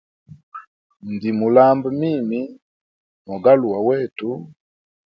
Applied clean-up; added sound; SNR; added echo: none; none; none; none.